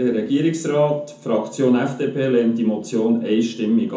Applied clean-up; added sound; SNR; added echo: none; none; none; reverberation time 0.6 s.